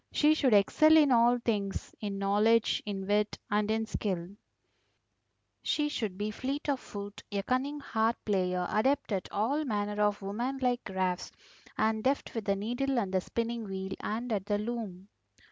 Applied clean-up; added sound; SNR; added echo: none; none; none; none.